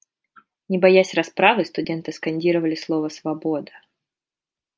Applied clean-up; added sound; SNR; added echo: none; none; none; none.